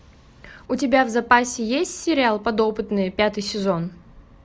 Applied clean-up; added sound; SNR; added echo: none; none; none; none.